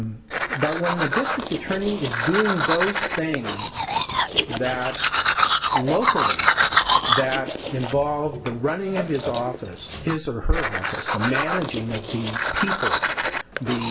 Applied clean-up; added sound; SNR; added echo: none; Domestic sounds, home sounds; -3 dB; reverberation time 0.3 s.